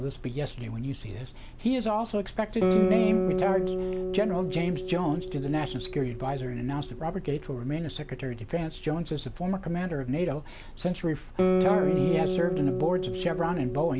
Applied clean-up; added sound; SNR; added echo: none; Guitar; 2 dB; none.